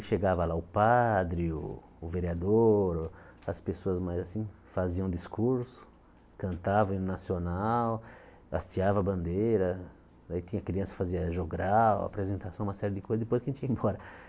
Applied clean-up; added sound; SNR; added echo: none; none; none; none.